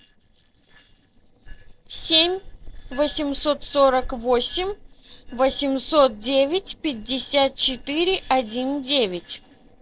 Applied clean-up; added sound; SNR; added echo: neural separator model SepFormer DNS4.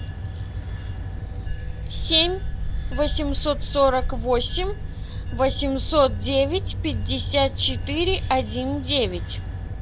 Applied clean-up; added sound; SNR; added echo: none; Bell / Train; 3 dB; none.